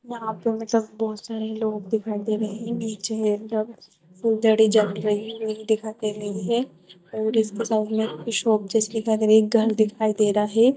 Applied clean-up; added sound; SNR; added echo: neural mask model DeepFilterNet 3.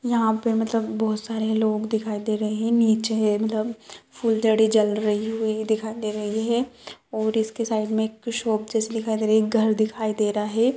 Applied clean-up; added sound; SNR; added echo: none; none; none; none.